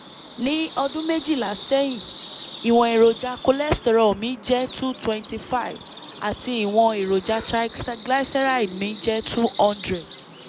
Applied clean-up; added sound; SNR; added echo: none; Bird vocalization, bird call, bird song; 12 dB; none.